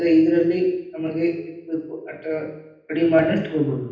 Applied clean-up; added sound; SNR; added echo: none; none; none; reverberation time 0.9 s.